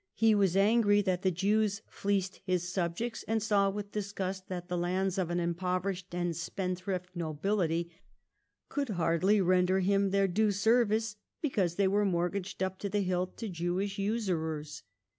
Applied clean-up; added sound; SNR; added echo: none; none; none; none.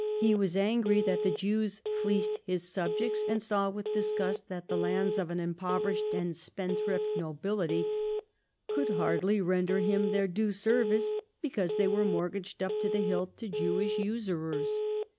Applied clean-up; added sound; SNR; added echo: none; Telephone; 2 dB; none.